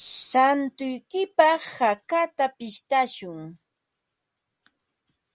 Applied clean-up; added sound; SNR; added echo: none; none; none; none.